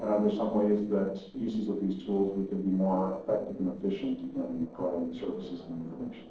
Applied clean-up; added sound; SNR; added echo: neural separator model SepFormer DNS4.